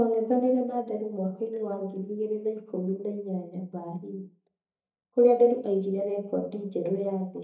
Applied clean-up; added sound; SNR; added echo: neural mask model DeepFilterNet 3.